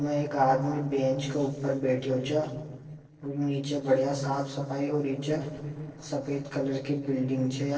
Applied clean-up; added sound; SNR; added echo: neural separator model SepFormer DNS4.